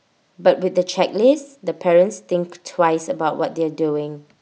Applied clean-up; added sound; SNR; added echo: none; none; none; none.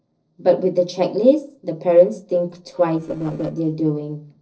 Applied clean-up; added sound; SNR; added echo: neural separator model SepFormer DNS4.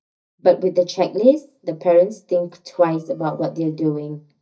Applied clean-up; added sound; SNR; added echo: neural mask model DeepFilterNet 3.